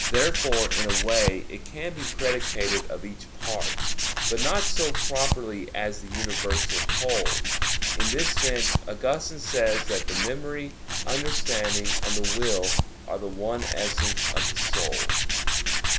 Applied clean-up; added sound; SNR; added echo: none; Tools; -5 dB; none.